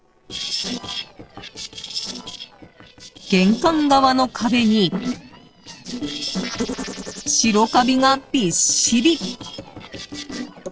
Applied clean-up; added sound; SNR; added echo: neural separator model SepFormer DNS4.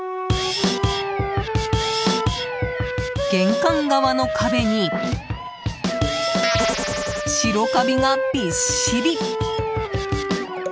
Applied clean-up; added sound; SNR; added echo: none; Wind instrument, woodwind instrument; 2 dB; none.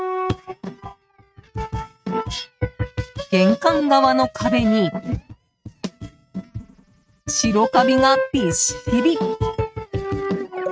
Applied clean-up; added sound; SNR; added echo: neural mask model RNNoise.